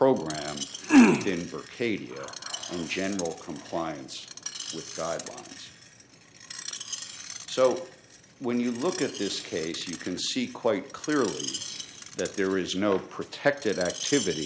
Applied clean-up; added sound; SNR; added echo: none; Screech; 12 dB; none.